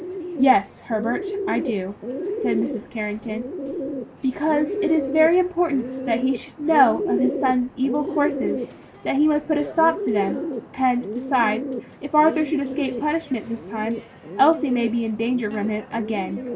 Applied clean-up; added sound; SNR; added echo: none; Bird; 7 dB; none.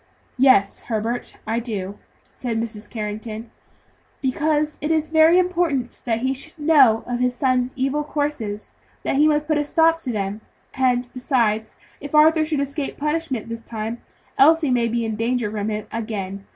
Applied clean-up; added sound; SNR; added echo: none; none; none; none.